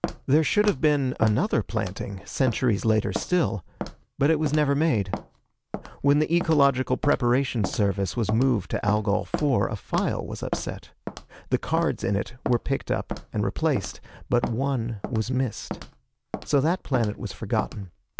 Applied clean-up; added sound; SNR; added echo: none; Walk, footsteps; 12 dB; none.